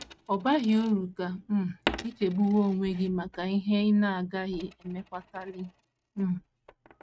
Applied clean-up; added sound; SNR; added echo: neural mask model RNNoise.